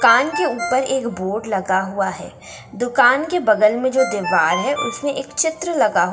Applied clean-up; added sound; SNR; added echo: none; Ringtone; 12 dB; reverberation time 0.8 s.